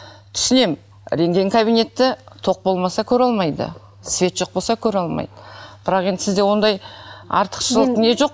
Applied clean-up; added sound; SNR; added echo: none; none; none; none.